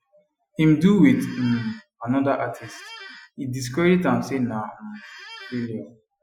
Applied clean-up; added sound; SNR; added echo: classical method Wiener filter.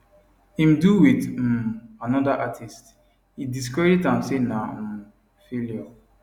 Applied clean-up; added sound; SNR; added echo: none; none; none; none.